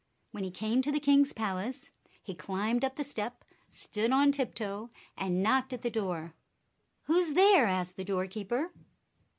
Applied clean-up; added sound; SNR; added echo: none; none; none; none.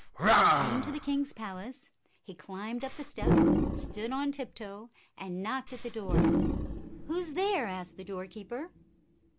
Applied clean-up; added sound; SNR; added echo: none; Animal; -5 dB; none.